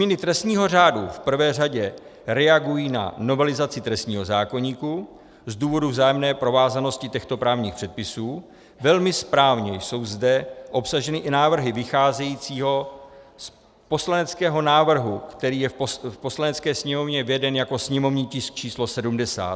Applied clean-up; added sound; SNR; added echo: none; none; none; none.